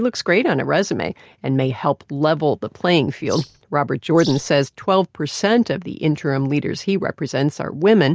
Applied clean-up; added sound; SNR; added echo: none; Bird vocalization, bird call, bird song; 17 dB; none.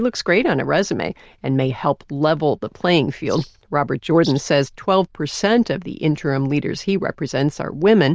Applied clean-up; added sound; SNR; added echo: neural diffusion model UNIVERSE++.